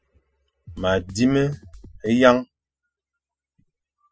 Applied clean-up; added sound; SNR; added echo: classical method spectral subtraction.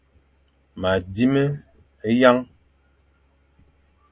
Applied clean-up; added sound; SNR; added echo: none; none; none; none.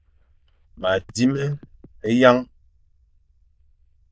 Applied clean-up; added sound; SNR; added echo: neural diffusion model UNIVERSE++.